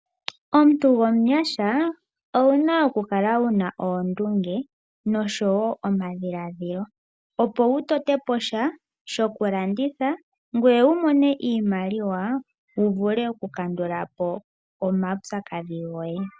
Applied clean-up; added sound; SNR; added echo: none; none; none; none.